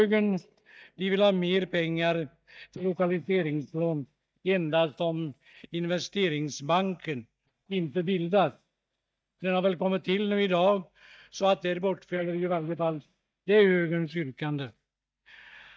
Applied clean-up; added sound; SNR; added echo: neural mask model DeepFilterNet 3.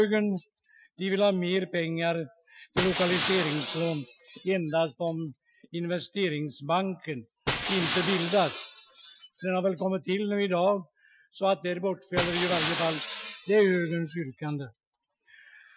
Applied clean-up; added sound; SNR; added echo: classical method Wiener filter.